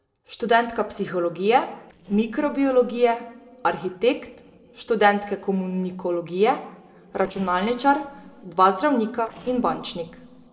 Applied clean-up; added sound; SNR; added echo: neural separator model SepFormer DNS4.